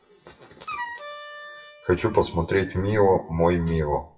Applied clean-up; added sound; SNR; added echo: classical method WPE with log-MMSE.